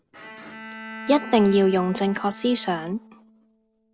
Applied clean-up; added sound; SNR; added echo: none; Bowed string instrument; 16 dB; none.